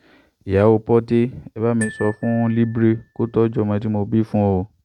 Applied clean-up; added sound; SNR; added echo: neural mask model RNNoise.